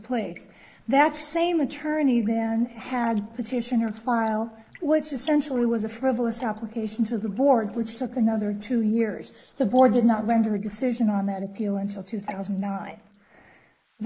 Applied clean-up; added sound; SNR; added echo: neural mask model Resemble Enhance denoiser.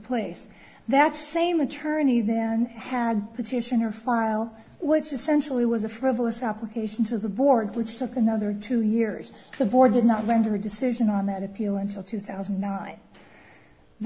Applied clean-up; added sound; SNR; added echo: none; none; none; none.